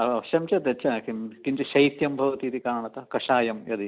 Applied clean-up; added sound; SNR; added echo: none; none; none; none.